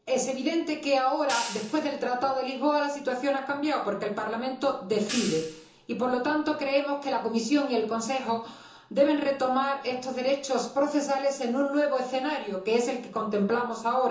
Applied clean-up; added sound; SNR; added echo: none; Hi-hat; 13 dB; reverberation time 0.6 s.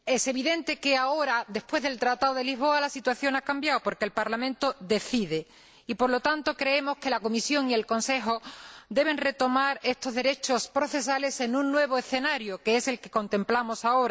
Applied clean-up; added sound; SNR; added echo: none; none; none; none.